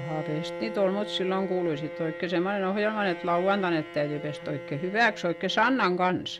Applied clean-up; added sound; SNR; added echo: none; Bowed string instrument; 12 dB; none.